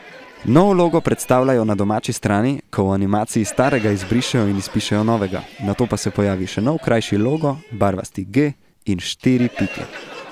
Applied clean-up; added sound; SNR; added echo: none; Crowd; 19 dB; none.